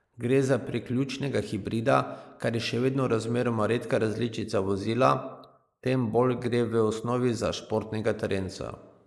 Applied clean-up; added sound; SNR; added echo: neural mask model Resemble Enhance denoiser.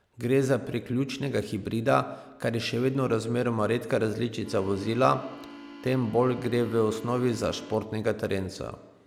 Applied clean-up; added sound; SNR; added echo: none; Organ; 17 dB; none.